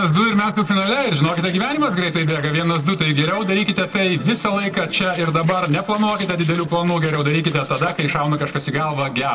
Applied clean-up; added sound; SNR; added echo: neural separator model SepFormer DNS4.